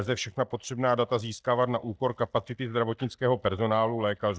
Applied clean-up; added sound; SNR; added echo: neural mask model DeepFilterNet 3.